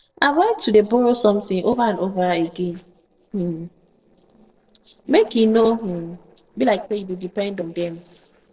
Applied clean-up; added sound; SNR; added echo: neural separator model SepFormer DNS4.